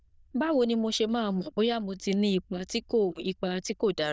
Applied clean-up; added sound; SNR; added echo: neural diffusion model UNIVERSE++.